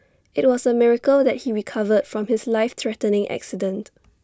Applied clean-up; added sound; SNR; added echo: none; none; none; none.